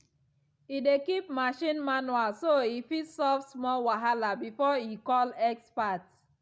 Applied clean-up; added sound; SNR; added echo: none; none; none; none.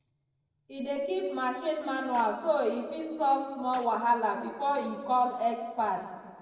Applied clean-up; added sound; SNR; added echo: neural separator model SepFormer DNS4.